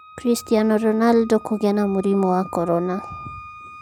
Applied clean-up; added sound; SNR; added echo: none; Wind instrument, woodwind instrument; 19 dB; none.